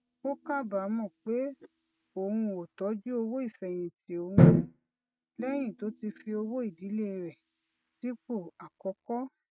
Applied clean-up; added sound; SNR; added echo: neural mask model RNNoise.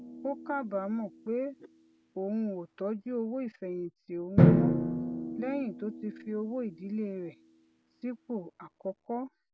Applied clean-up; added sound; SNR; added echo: none; Drum; -3 dB; none.